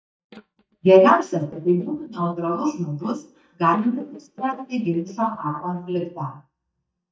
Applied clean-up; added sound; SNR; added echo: neural mask model DeepFilterNet 3.